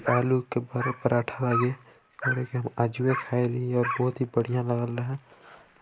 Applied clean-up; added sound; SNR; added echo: none; Dog; 9 dB; none.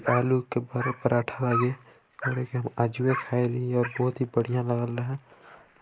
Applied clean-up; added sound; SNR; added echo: neural mask model Resemble Enhance denoiser.